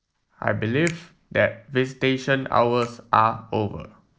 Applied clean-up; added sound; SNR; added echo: neural separator model SepFormer DNS4.